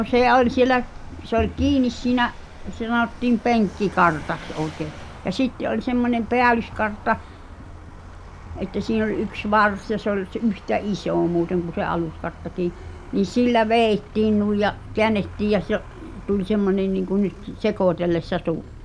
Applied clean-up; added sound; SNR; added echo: none; Vehicle; 16 dB; none.